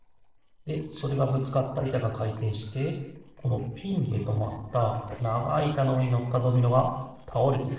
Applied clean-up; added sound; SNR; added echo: neural separator model SepFormer DNS4.